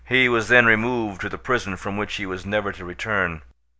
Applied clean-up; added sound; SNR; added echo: none; none; none; none.